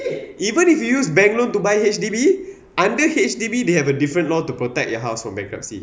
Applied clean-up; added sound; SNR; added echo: none; none; none; none.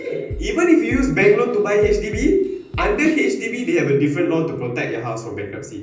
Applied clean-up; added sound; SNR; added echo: none; Drum kit; 12 dB; reverberation time 0.6 s.